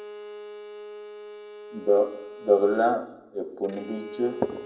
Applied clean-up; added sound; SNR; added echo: none; Bowed string instrument; 14 dB; reverberation time 0.6 s.